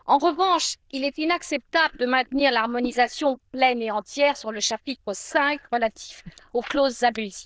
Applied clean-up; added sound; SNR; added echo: neural diffusion model UNIVERSE++.